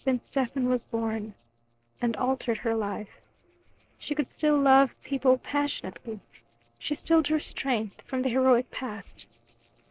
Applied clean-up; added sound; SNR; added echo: neural separator model SepFormer DNS4.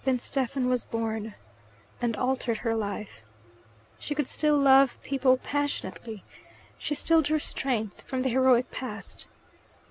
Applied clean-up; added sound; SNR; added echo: none; none; none; none.